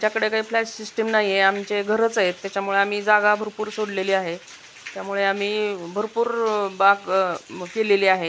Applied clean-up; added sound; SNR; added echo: none; none; none; none.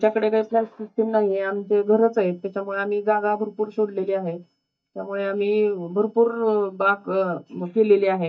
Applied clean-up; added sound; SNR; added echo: neural mask model DeepFilterNet 3.